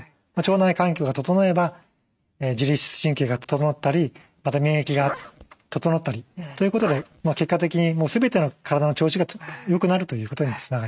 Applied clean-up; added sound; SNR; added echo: neural mask model RNNoise.